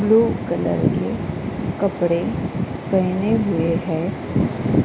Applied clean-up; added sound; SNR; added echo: none; none; none; none.